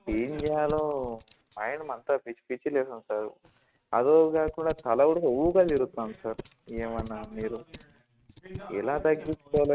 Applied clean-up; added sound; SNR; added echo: neural mask model RNNoise.